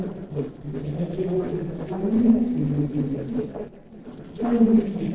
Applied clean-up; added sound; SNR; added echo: neural separator model SepFormer DNS4.